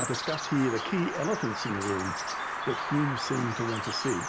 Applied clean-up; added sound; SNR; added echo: none; Bird vocalization, bird call, bird song; 3 dB; none.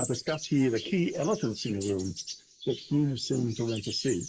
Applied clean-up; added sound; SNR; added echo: neural mask model Resemble Enhance denoiser.